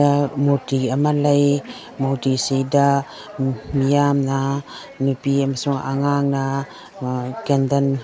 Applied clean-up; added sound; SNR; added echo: none; none; none; none.